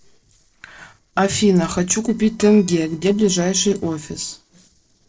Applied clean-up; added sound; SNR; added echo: neural separator model SepFormer DNS4.